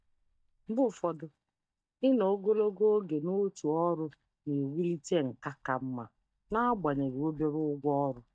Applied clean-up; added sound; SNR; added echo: neural mask model DeepFilterNet 3.